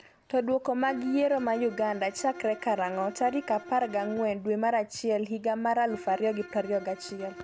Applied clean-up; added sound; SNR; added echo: none; Bowed string instrument; 18 dB; none.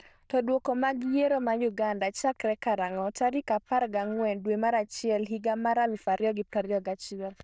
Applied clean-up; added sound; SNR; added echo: neural diffusion model UNIVERSE++.